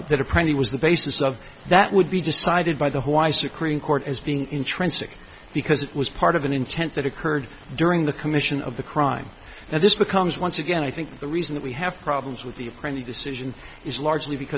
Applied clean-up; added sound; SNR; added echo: none; none; none; none.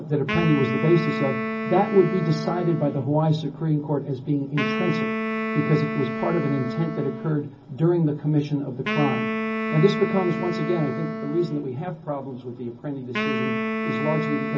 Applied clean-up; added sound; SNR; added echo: none; Wind instrument, woodwind instrument; 4 dB; reverberation time 0.4 s.